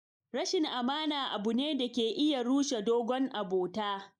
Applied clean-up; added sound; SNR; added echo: neural mask model Resemble Enhance denoiser.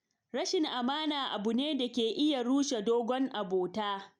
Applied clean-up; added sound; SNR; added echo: none; none; none; none.